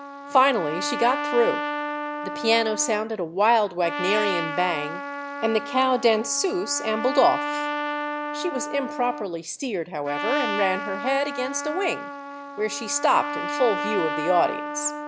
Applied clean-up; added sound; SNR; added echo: none; Trumpet; 6 dB; none.